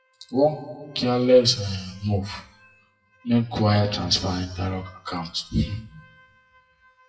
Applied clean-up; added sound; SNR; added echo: classical method WPE with log-MMSE.